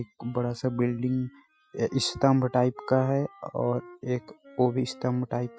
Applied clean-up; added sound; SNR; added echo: classical method Wiener filter.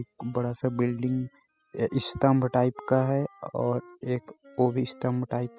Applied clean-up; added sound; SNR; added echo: classical method spectral subtraction.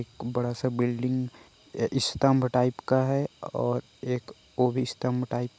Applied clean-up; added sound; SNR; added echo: none; none; none; none.